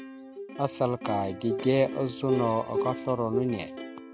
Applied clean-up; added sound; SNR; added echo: none; Plucked string instrument; 6 dB; none.